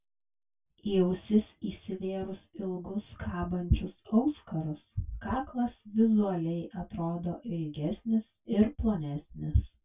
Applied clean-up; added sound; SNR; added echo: none; none; none; reverberation time 0.1 s.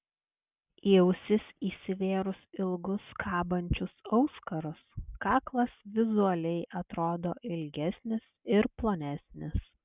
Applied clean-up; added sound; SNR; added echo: none; none; none; none.